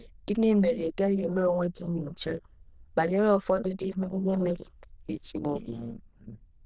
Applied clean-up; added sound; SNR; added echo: neural diffusion model UNIVERSE++.